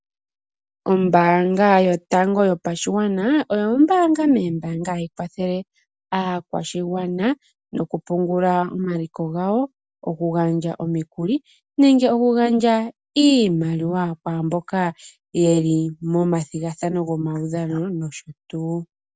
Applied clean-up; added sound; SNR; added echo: none; none; none; none.